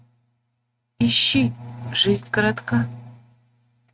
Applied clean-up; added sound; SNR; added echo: neural mask model RNNoise.